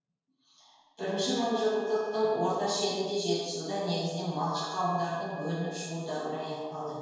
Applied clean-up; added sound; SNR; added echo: none; Wind instrument, woodwind instrument; 19 dB; reverberation time 1.2 s.